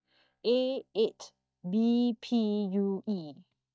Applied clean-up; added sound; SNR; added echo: neural mask model DeepFilterNet 3.